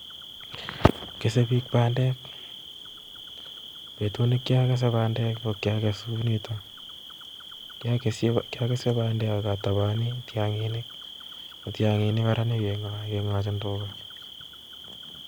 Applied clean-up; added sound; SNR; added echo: none; Cricket; 15 dB; none.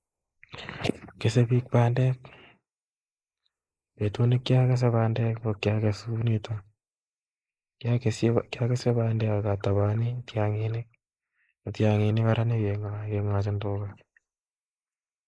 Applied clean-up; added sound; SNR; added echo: neural mask model Resemble Enhance denoiser.